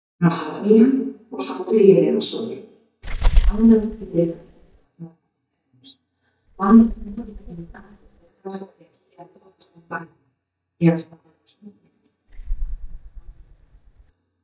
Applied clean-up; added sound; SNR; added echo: neural mask model DeepFilterNet 3.